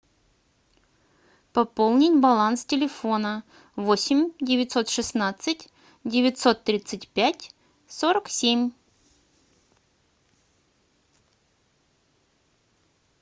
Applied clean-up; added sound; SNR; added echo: none; none; none; none.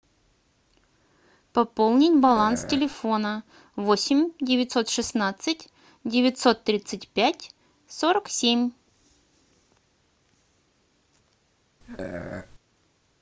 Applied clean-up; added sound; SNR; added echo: none; Burping, eructation; 10 dB; none.